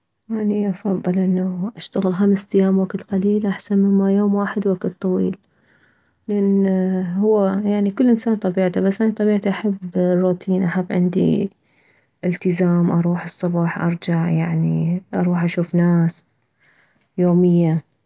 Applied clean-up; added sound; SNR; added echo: none; none; none; none.